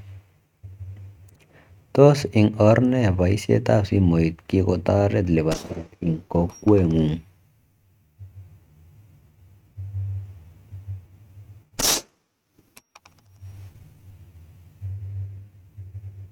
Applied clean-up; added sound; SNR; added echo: neural mask model RNNoise.